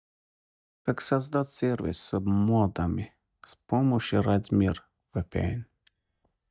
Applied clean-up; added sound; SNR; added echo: neural mask model DeepFilterNet 3.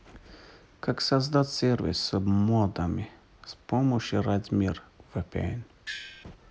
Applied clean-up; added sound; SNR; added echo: none; Gong; 11 dB; none.